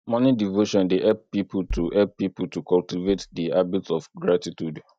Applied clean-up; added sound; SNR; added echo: neural mask model DeepFilterNet 3.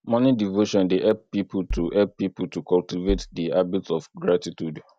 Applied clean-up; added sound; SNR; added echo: none; Bass drum; 9 dB; none.